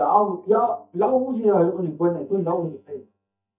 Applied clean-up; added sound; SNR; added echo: neural mask model DeepFilterNet 3.